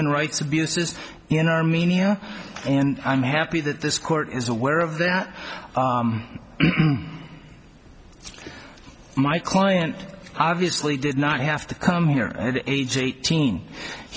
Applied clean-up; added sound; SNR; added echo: none; none; none; none.